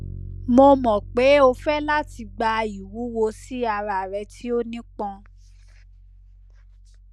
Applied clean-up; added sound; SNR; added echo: none; Bass guitar; 17 dB; none.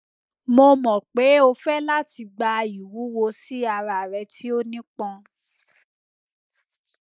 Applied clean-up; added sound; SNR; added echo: neural mask model Resemble Enhance denoiser.